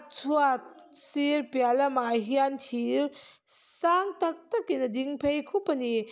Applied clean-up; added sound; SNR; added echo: none; none; none; none.